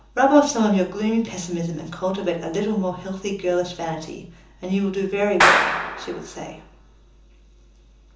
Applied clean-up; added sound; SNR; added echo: none; Clapping; -2 dB; reverberation time 0.7 s.